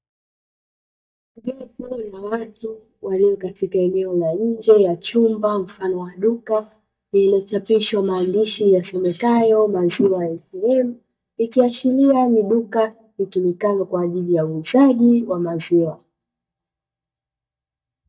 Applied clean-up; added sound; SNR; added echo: neural mask model DeepFilterNet 3.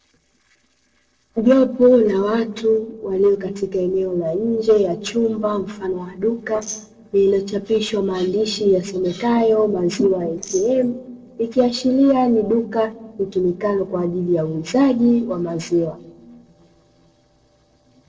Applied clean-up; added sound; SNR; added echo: neural separator model SepFormer DNS4.